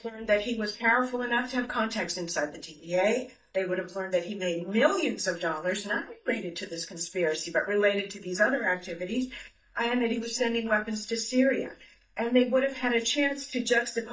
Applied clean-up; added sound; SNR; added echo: neural mask model DeepFilterNet 3.